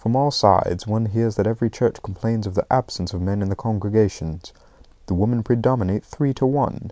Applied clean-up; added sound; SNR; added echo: none; none; none; none.